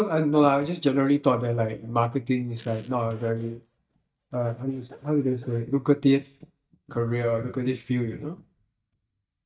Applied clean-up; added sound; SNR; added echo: neural mask model DeepFilterNet 3.